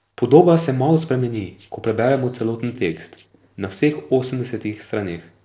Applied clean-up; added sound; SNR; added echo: neural separator model SepFormer DNS4.